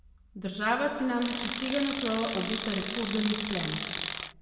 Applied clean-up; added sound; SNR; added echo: none; Tools; 1 dB; reverberation time 1.4 s.